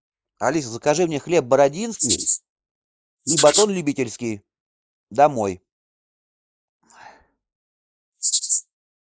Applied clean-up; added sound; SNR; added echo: neural mask model Resemble Enhance denoiser.